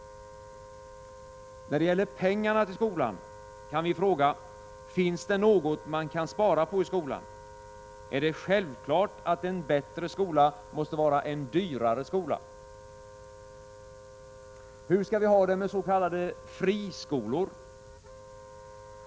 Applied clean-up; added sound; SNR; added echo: none; Wind instrument, woodwind instrument; 19 dB; none.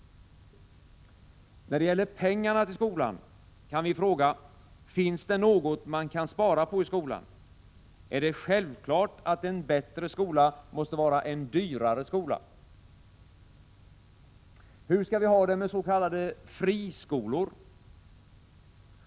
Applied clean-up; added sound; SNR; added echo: none; none; none; none.